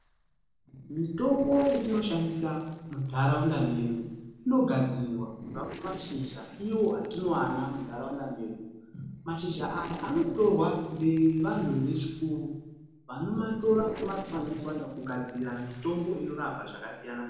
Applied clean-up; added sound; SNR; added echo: neural separator model SepFormer DNS4.